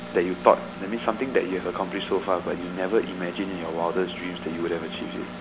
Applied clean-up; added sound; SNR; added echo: none; Engine; 10 dB; none.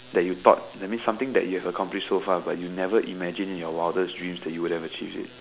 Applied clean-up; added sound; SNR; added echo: none; none; none; none.